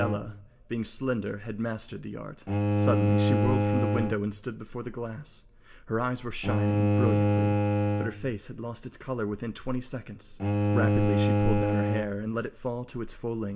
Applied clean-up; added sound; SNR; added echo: none; Bowed string instrument; -4 dB; reverberation time 0.7 s.